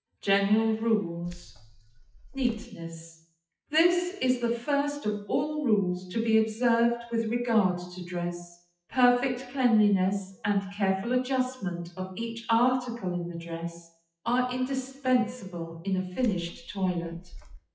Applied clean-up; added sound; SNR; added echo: classical method WPE with log-MMSE.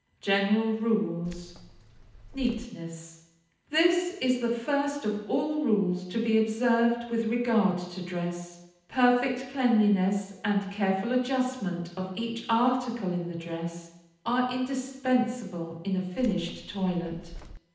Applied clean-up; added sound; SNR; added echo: none; Keys jangling; 17 dB; reverberation time 0.9 s.